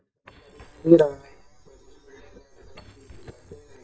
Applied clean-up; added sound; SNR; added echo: neural mask model DeepFilterNet 3.